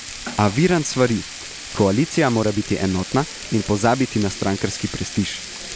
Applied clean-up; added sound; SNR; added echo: none; Frying (food); 12 dB; none.